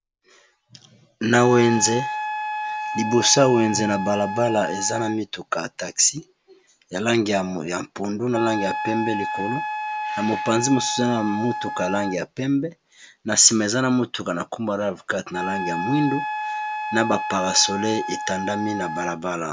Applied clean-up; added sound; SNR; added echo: none; Wind instrument, woodwind instrument; 7 dB; none.